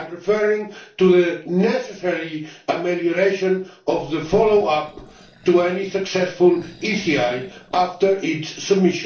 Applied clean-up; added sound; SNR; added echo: neural separator model SepFormer DNS4.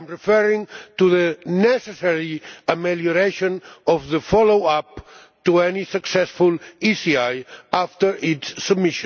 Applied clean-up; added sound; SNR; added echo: none; none; none; none.